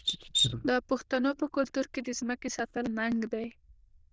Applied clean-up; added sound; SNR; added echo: neural diffusion model UNIVERSE++.